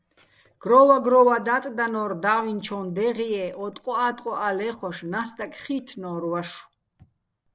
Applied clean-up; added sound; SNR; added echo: neural separator model SepFormer DNS4.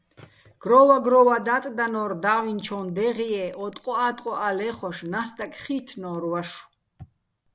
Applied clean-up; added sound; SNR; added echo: none; Bell; 16 dB; none.